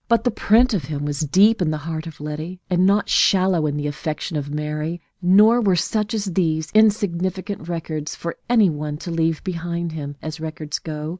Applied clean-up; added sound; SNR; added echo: none; none; none; none.